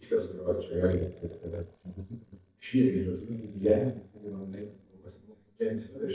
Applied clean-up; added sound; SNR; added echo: neural mask model DeepFilterNet 3.